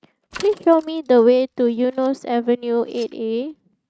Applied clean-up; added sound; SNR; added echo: neural mask model RNNoise.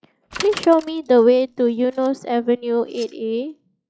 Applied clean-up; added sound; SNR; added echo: classical method log-MMSE.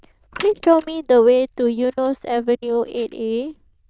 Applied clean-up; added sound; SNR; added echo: neural diffusion model UNIVERSE++.